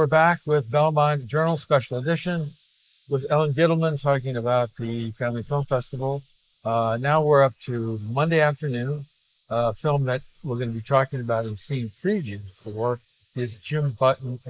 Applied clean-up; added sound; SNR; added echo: neural mask model Resemble Enhance denoiser.